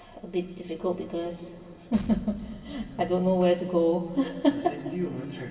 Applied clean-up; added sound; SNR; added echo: none; Explosion; 16 dB; reverberation time 2.5 s.